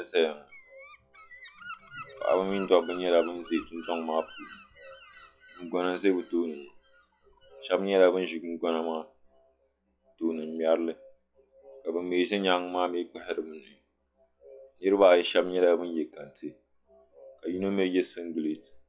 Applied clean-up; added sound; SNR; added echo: classical method log-MMSE.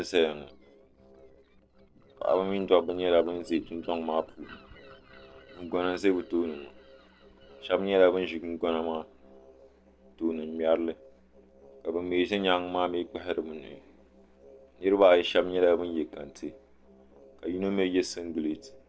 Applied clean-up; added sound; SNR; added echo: neural separator model SepFormer DNS4.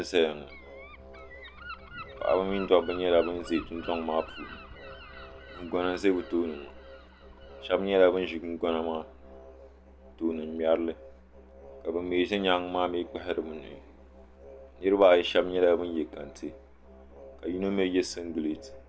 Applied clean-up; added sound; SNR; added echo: none; Gull, seagull + Musical instrument; 17 dB; none.